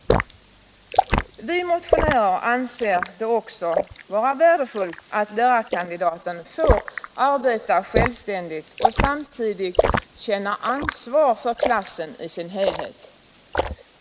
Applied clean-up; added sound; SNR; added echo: neural mask model Resemble Enhance denoiser.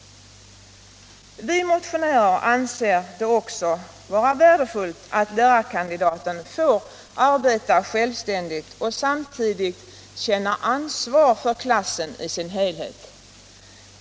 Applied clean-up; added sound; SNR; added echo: none; none; none; none.